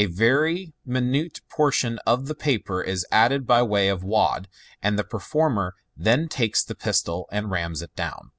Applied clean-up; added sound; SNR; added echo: none; none; none; none.